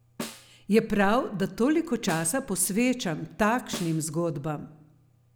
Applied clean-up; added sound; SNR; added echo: none; Snare drum; 17 dB; none.